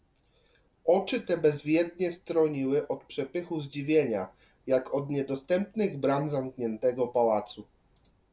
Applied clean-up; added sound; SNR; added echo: none; none; none; none.